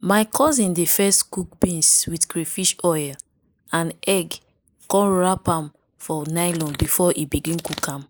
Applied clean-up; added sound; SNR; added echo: neural mask model Resemble Enhance denoiser.